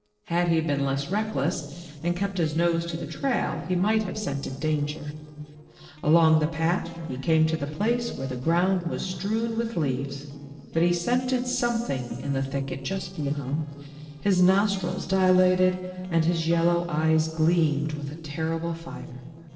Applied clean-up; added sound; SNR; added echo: neural separator model SepFormer DNS4.